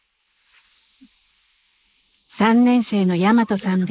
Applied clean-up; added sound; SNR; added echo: neural mask model Resemble Enhance denoiser.